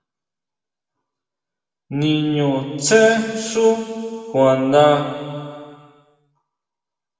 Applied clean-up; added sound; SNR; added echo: none; none; none; reverberation time 2.2 s.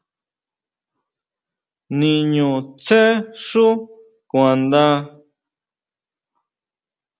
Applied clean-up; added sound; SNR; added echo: none; none; none; none.